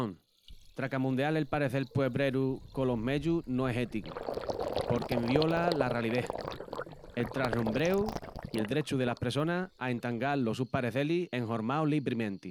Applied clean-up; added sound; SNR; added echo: none; Gurgling; 9 dB; none.